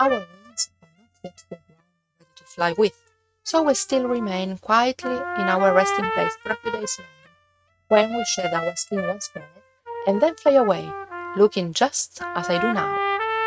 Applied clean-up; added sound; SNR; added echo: neural mask model RNNoise.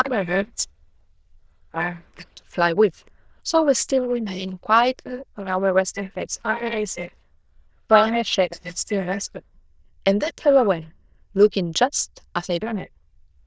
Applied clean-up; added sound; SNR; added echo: neural diffusion model UNIVERSE++.